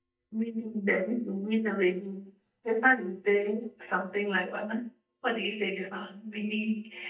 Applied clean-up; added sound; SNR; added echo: neural mask model DeepFilterNet 3.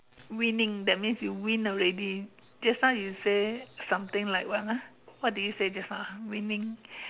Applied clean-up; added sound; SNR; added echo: none; none; none; none.